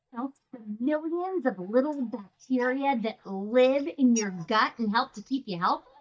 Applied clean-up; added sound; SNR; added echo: neural mask model DeepFilterNet 3.